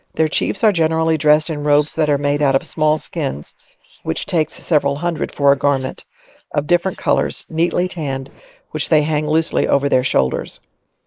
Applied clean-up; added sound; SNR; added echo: neural mask model Resemble Enhance denoiser.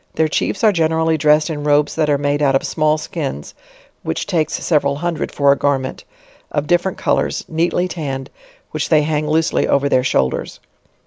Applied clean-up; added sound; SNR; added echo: none; none; none; none.